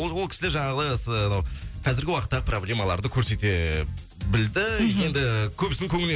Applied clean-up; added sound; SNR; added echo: none; none; none; none.